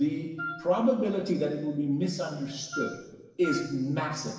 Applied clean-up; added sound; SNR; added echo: none; Wind instrument, woodwind instrument; 10 dB; reverberation time 1.2 s.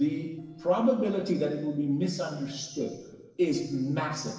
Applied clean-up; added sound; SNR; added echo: neural separator model SepFormer DNS4.